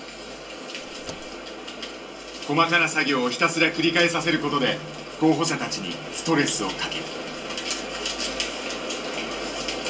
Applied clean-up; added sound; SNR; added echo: none; Car; 18 dB; reverberation time 0.2 s.